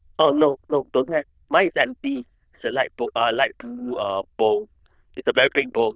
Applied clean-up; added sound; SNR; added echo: neural diffusion model UNIVERSE++.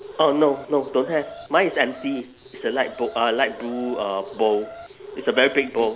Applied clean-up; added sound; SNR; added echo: none; Alarm; 16 dB; none.